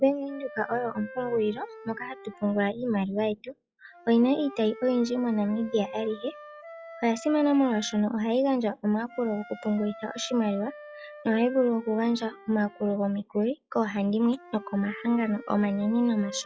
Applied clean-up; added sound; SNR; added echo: classical method log-MMSE.